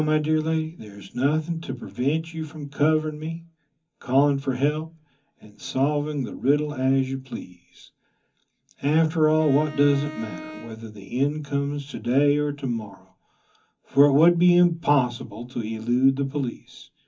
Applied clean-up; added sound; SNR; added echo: none; Bowed string instrument; 13 dB; reverberation time 0.3 s.